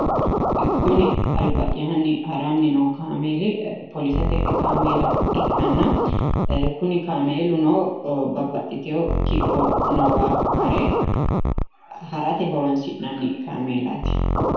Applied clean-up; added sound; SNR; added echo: none; Scratching (performance technique); -1 dB; reverberation time 0.9 s.